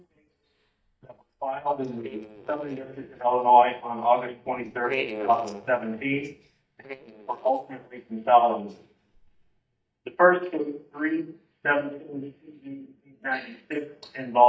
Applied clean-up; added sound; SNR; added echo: neural mask model DeepFilterNet 3.